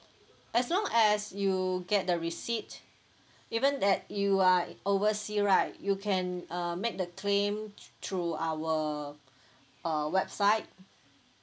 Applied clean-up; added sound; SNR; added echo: none; none; none; none.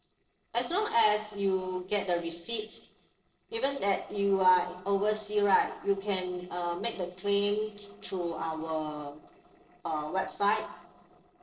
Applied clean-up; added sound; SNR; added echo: neural separator model SepFormer DNS4.